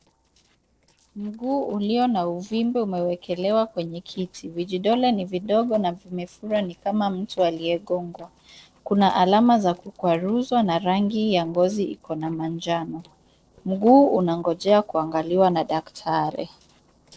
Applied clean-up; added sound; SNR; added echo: neural separator model SepFormer DNS4.